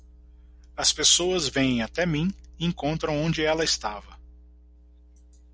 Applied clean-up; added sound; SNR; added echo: none; none; none; none.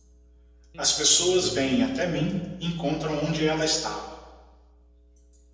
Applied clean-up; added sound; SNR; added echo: none; Electric guitar; 17 dB; reverberation time 1.0 s.